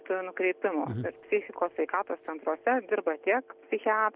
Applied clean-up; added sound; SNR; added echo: none; none; none; none.